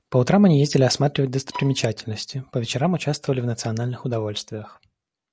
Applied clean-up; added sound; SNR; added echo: none; Bowed string instrument; 16 dB; none.